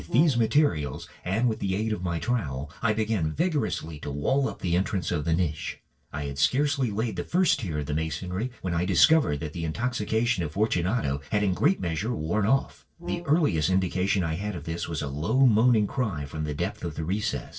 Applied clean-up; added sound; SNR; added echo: neural separator model SepFormer DNS4.